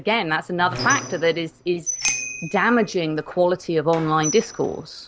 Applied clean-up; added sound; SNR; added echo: none; Squeak + Bicycle bell; 10 dB; none.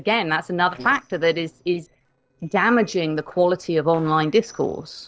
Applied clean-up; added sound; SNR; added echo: neural separator model SepFormer DNS4.